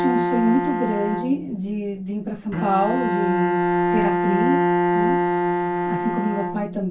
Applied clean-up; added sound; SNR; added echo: none; Bowed string instrument; -2 dB; reverberation time 0.2 s.